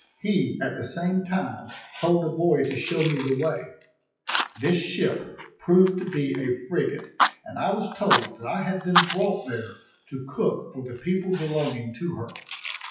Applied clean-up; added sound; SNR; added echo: classical method WPE with log-MMSE.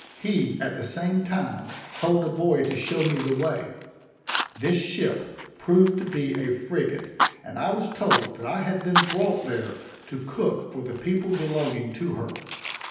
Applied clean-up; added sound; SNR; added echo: none; Fire; 7 dB; reverberation time 0.9 s.